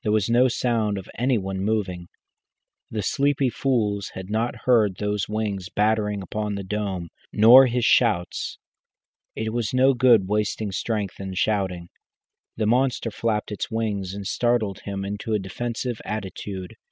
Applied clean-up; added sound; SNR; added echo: none; none; none; none.